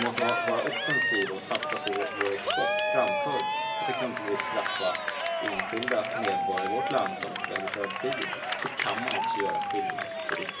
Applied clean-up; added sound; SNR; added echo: none; Cheering; -3 dB; reverberation time 2.8 s.